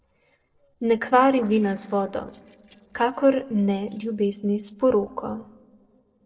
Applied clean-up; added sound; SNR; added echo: neural separator model SepFormer DNS4.